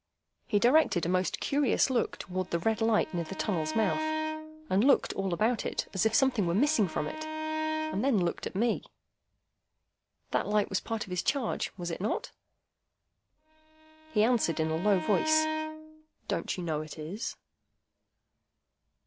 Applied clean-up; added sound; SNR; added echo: none; Bowed string instrument; 7 dB; none.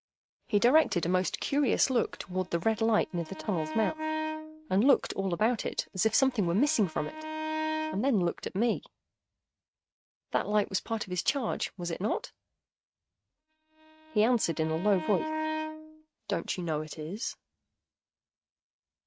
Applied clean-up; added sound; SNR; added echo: neural mask model RNNoise.